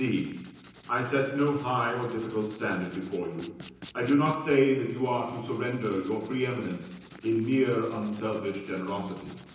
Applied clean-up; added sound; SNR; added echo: none; Writing; 15 dB; reverberation time 0.9 s.